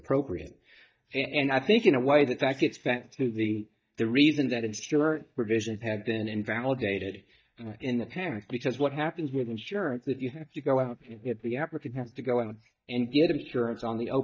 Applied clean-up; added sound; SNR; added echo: neural mask model DeepFilterNet 3.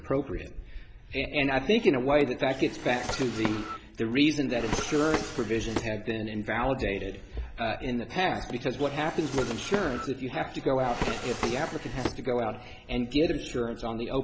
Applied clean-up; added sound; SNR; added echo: none; Drawer open or close; 9 dB; none.